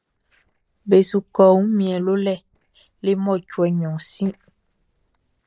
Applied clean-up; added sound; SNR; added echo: neural separator model SepFormer DNS4.